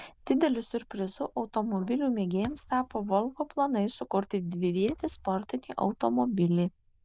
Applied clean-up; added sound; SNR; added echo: neural diffusion model UNIVERSE++.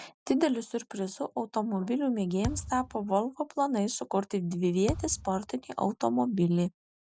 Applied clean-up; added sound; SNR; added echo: none; Thump, thud; 11 dB; none.